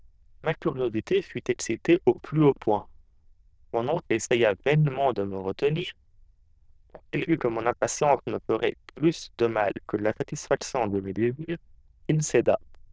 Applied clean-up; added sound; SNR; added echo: neural diffusion model UNIVERSE++.